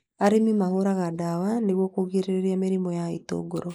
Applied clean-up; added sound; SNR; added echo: neural mask model Resemble Enhance denoiser.